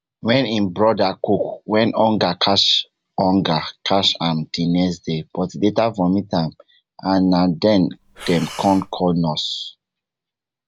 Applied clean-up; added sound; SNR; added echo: none; Breathing; 17 dB; none.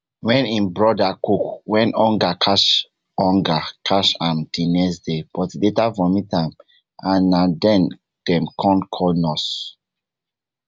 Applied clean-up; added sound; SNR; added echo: none; none; none; none.